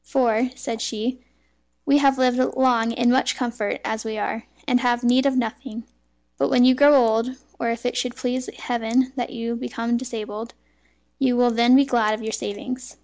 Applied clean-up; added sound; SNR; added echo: none; none; none; none.